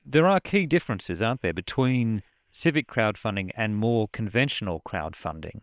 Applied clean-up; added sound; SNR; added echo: neural separator model SepFormer WHAM!.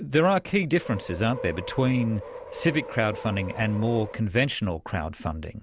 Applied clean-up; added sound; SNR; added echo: none; Subway, metro, underground; 12 dB; none.